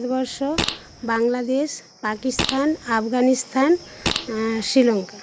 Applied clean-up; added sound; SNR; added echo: none; Fart; 7 dB; none.